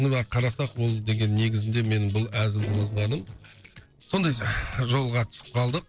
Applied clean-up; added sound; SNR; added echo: neural separator model SepFormer DNS4.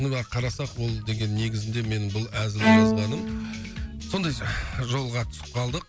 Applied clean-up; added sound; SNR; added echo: none; Bowed string instrument; -1 dB; none.